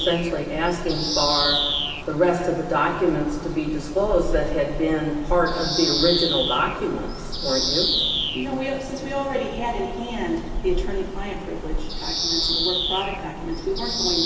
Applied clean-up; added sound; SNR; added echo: none; Bird vocalization, bird call, bird song; 2 dB; reverberation time 2.5 s.